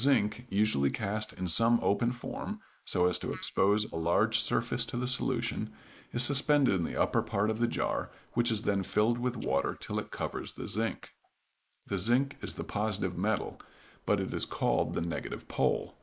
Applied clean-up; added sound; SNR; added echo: neural mask model Resemble Enhance denoiser.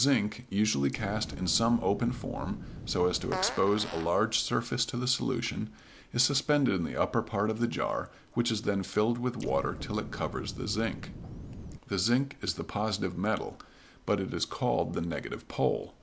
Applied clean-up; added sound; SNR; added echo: none; Fart + Explosion; 10 dB; none.